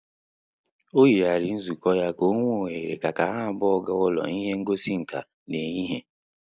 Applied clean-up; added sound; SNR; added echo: none; none; none; none.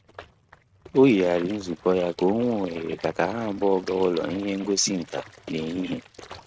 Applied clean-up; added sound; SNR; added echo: neural mask model RNNoise.